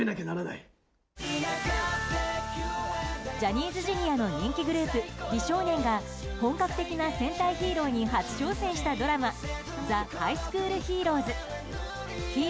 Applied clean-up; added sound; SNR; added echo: none; none; none; none.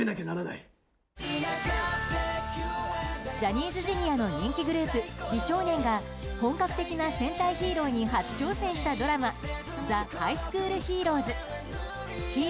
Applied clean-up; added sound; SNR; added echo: none; Zipper (clothing); 19 dB; none.